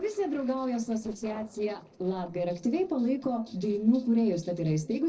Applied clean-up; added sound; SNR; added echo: neural separator model SepFormer DNS4.